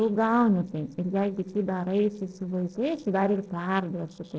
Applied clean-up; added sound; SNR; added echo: neural separator model SepFormer DNS4.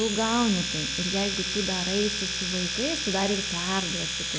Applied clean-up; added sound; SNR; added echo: none; Domestic sounds, home sounds; 1 dB; none.